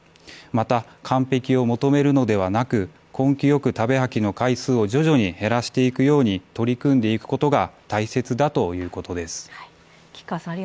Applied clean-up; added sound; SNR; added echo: none; none; none; none.